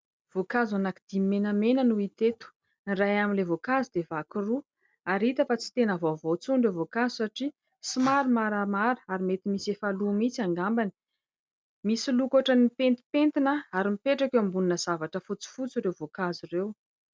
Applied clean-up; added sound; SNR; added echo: none; none; none; none.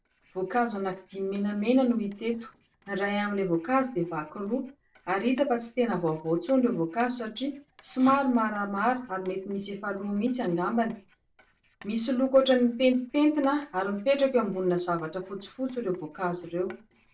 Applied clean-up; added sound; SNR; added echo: neural separator model SepFormer DNS4.